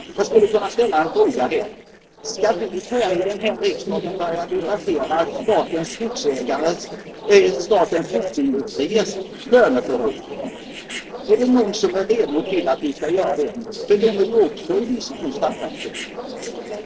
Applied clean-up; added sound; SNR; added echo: neural separator model SepFormer DNS4.